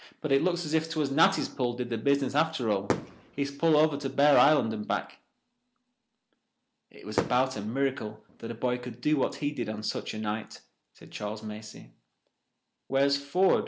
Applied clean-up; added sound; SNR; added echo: none; Fireworks; 12 dB; none.